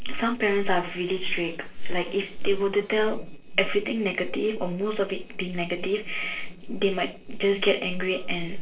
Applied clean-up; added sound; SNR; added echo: neural separator model SepFormer DNS4.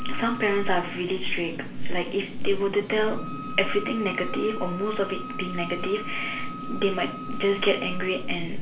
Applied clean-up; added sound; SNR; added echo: none; Wind instrument, woodwind instrument; 15 dB; reverberation time 0.3 s.